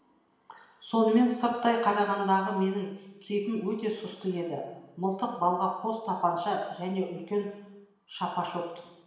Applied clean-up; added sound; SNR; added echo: none; none; none; reverberation time 1.0 s.